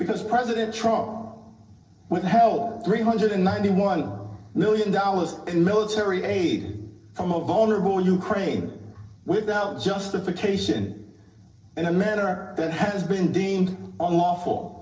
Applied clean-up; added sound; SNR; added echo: none; none; none; none.